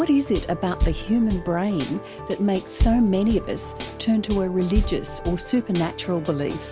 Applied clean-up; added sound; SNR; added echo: none; Bass drum / Snare drum / Drum kit; 6 dB; none.